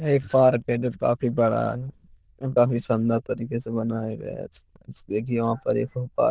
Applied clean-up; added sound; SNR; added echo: neural diffusion model UNIVERSE++.